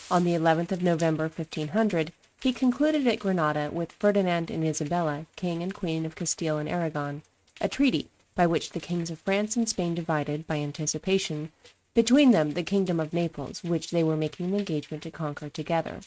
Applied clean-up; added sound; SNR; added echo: neural mask model RNNoise.